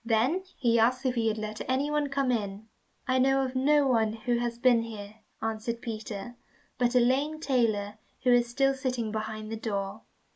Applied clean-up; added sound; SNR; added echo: neural mask model Resemble Enhance denoiser.